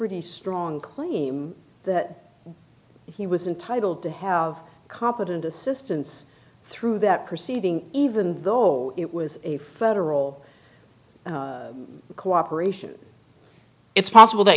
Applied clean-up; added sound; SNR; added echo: none; none; none; none.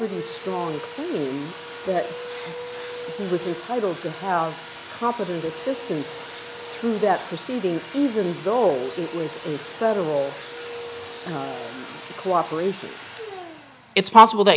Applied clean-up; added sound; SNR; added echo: none; Domestic sounds, home sounds; 13 dB; none.